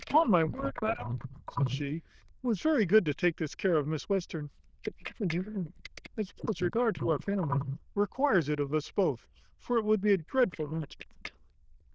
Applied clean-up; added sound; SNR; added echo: neural diffusion model UNIVERSE++.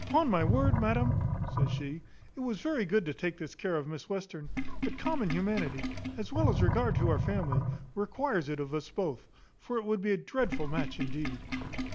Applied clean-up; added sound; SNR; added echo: none; Sink (filling or washing); 0 dB; none.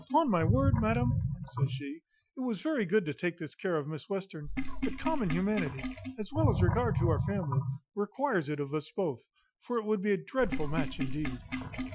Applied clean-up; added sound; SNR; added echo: classical method Wiener filter.